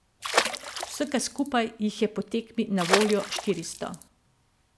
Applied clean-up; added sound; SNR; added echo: none; Water / Splash, splatter; 1 dB; none.